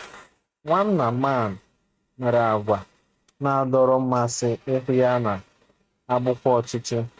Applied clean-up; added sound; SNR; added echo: neural mask model RNNoise.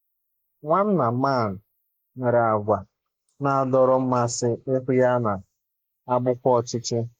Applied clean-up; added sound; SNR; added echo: neural mask model Resemble Enhance denoiser.